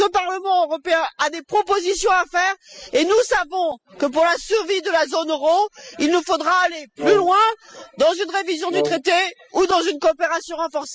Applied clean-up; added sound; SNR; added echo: classical method spectral subtraction.